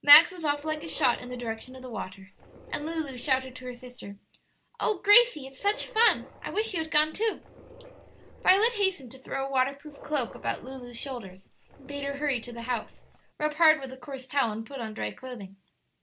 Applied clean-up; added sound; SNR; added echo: none; Dog; 19 dB; none.